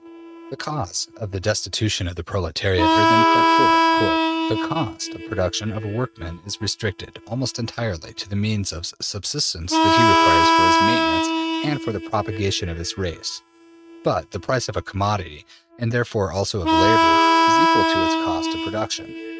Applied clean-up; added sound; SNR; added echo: neural mask model RNNoise.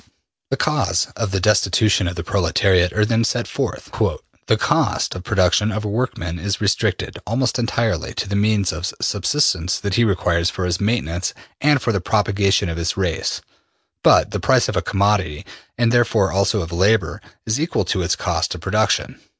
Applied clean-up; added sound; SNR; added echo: none; none; none; none.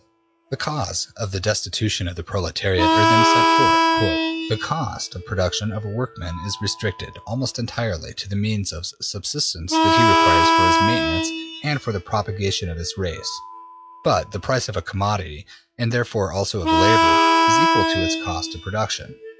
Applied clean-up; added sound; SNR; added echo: classical method log-MMSE.